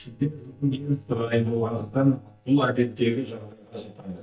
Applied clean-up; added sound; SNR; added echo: neural mask model DeepFilterNet 3.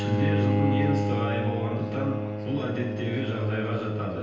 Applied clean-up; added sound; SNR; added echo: none; Bowed string instrument; -2 dB; reverberation time 0.9 s.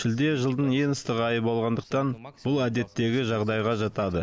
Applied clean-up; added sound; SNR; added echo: none; none; none; none.